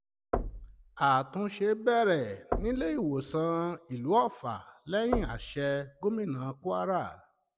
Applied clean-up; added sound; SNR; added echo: none; Knock / Wood; 10 dB; none.